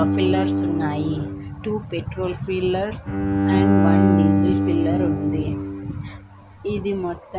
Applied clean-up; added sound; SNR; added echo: none; Bowed string instrument; -4 dB; none.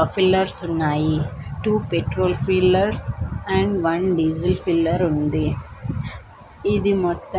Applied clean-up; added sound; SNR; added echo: none; none; none; none.